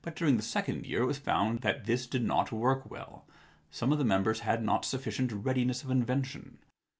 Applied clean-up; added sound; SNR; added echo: none; none; none; none.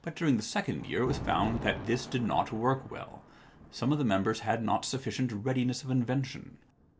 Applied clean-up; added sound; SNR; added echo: none; Thunder; 14 dB; none.